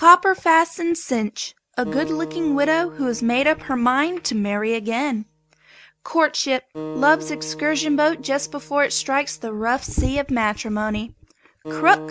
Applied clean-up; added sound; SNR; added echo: none; Acoustic guitar; 16 dB; none.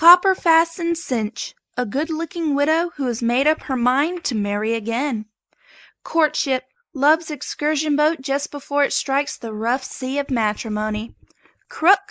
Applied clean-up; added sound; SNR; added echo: neural mask model Resemble Enhance denoiser.